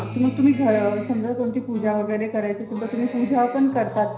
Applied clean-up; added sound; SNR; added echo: none; Acoustic guitar; 12 dB; reverberation time 0.5 s.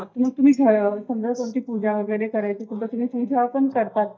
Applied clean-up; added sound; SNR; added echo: neural mask model DeepFilterNet 3.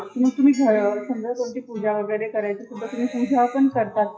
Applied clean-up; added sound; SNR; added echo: classical method WPE with log-MMSE.